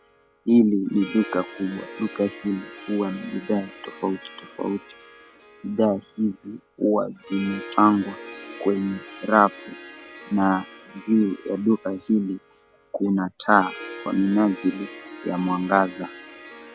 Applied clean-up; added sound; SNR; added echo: none; Harp; 17 dB; none.